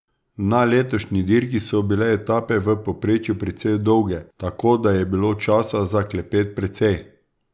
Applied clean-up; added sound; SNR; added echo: none; none; none; none.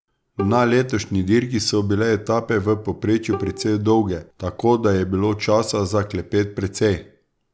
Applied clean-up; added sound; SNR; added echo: none; Bowed string instrument; 16 dB; none.